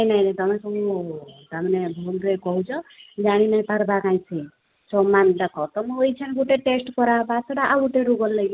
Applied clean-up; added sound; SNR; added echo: none; none; none; none.